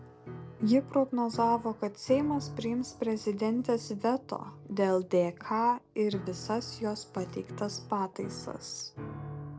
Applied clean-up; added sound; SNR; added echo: none; Piano; 14 dB; none.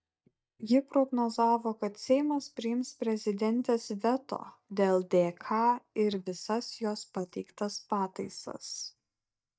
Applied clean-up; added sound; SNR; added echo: neural mask model DeepFilterNet 3.